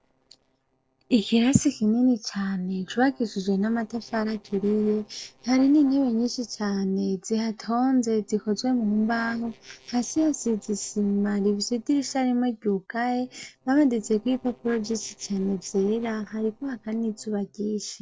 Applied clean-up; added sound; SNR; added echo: neural separator model SepFormer DNS4.